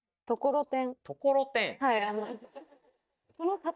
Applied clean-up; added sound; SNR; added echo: neural mask model DeepFilterNet 3.